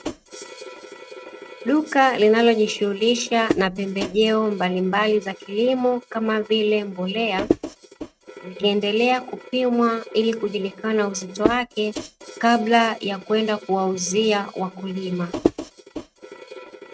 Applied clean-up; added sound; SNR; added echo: neural mask model RNNoise.